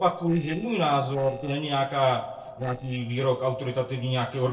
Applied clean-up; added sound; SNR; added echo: neural separator model SepFormer DNS4.